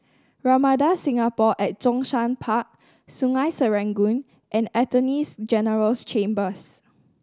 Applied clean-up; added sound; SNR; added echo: none; none; none; none.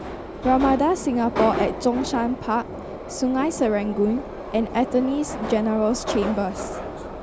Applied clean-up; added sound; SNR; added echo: none; Subway, metro, underground; 7 dB; none.